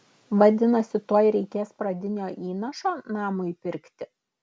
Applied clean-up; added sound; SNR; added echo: none; none; none; none.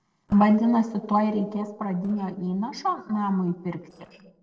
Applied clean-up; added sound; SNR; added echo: neural separator model SepFormer DNS4.